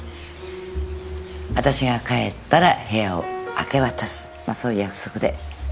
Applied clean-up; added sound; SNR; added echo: none; none; none; none.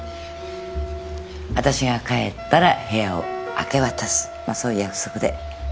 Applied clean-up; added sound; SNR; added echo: none; Wind instrument, woodwind instrument; 13 dB; none.